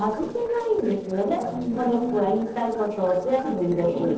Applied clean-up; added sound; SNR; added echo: neural separator model SepFormer DNS4.